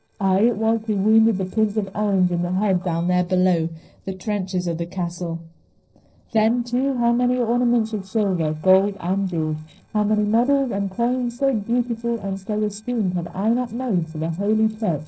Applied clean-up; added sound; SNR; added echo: neural separator model SepFormer DNS4.